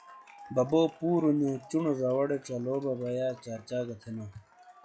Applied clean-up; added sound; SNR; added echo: classical method log-MMSE.